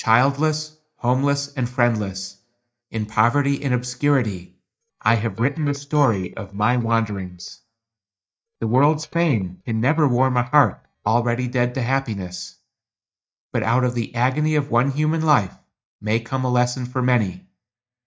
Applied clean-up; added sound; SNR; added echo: neural mask model DeepFilterNet 3.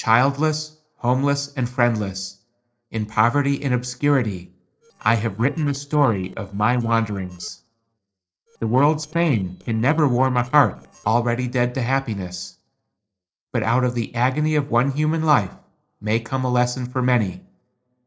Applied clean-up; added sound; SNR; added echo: neural separator model SepFormer DNS4.